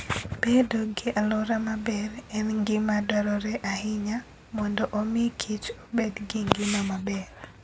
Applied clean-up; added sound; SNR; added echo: none; none; none; none.